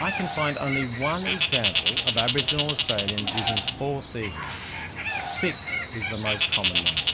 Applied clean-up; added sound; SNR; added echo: none; Bird; -3 dB; none.